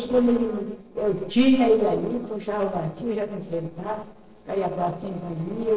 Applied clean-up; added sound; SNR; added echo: neural separator model SepFormer DNS4.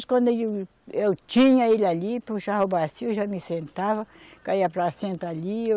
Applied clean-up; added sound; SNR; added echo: none; none; none; none.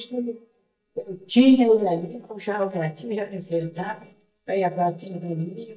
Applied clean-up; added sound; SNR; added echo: neural mask model DeepFilterNet 3.